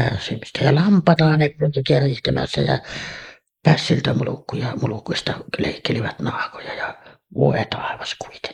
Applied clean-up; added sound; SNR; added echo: neural mask model Resemble Enhance denoiser.